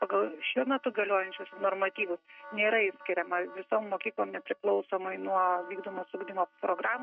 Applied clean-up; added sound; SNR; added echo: neural mask model RNNoise.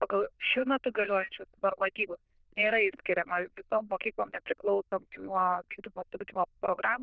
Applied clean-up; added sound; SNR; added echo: neural diffusion model UNIVERSE++.